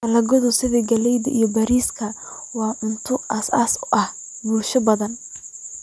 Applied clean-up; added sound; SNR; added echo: none; none; none; none.